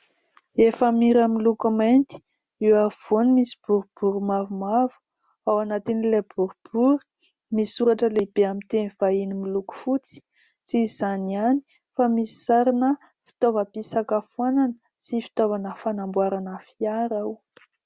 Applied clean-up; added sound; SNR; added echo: none; none; none; none.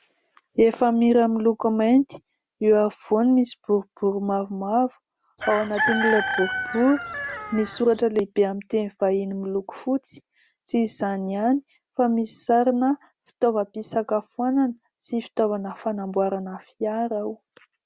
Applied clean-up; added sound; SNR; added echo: none; Chicken, rooster; 4 dB; none.